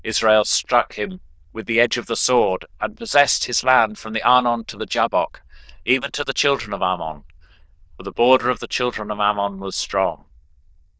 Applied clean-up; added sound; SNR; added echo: neural diffusion model UNIVERSE++.